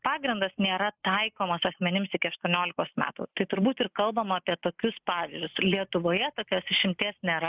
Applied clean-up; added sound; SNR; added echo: neural mask model Resemble Enhance denoiser.